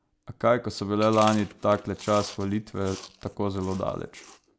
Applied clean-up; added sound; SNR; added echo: none; Chewing, mastication; 14 dB; none.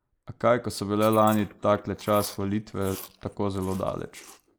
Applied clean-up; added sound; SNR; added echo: neural mask model Resemble Enhance denoiser.